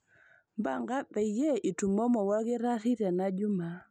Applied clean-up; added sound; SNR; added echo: none; none; none; none.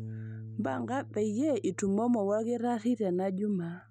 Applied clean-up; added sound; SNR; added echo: none; Bass guitar; 15 dB; none.